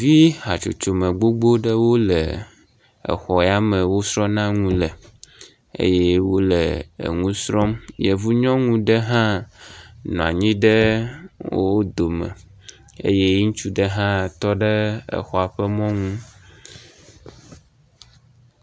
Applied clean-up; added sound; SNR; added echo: none; Knock; 20 dB; none.